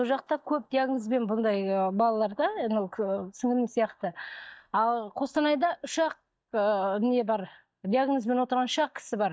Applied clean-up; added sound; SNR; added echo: neural mask model DeepFilterNet 3.